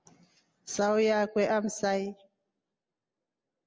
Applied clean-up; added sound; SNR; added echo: none; none; none; none.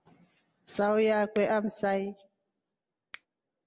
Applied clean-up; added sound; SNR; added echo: none; Finger snapping; 18 dB; none.